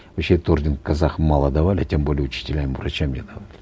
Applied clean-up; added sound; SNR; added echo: none; none; none; none.